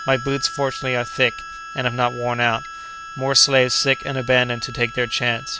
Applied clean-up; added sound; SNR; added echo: none; Harmonica; 13 dB; none.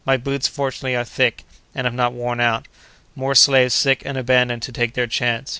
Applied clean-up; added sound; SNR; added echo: none; none; none; none.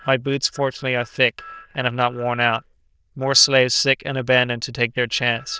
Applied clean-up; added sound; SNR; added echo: neural diffusion model UNIVERSE++.